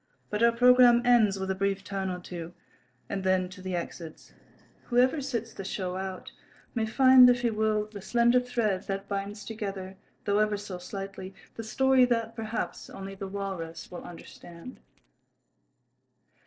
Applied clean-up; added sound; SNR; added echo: neural separator model SepFormer DNS4.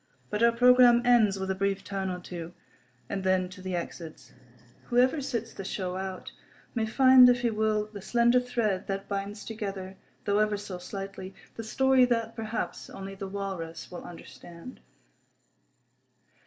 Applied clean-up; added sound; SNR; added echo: none; none; none; none.